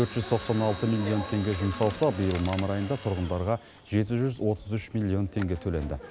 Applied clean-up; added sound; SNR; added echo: none; Mechanisms; 16 dB; none.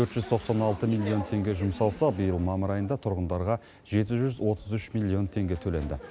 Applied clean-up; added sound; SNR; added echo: none; none; none; none.